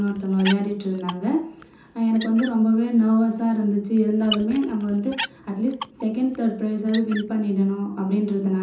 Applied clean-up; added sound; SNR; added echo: none; Squeak; 12 dB; reverberation time 0.6 s.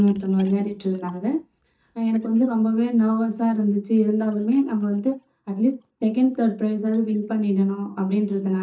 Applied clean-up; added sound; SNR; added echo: neural mask model DeepFilterNet 3.